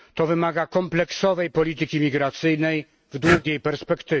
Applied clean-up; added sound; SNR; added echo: neural mask model RNNoise.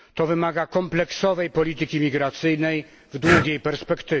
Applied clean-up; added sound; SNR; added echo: none; Breathing; 6 dB; none.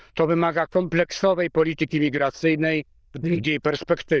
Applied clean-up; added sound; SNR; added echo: neural diffusion model UNIVERSE++.